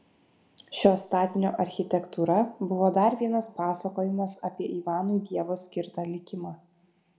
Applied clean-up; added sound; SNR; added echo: none; none; none; reverberation time 0.9 s.